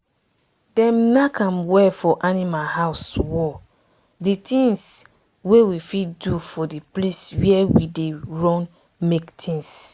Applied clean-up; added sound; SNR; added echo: none; none; none; none.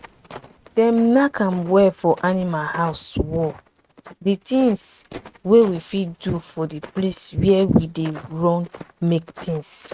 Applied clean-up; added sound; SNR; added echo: neural mask model RNNoise.